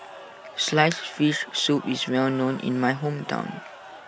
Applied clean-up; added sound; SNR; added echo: none; Crowd / Cheering; 17 dB; none.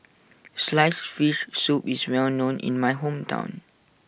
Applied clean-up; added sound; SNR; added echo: none; none; none; none.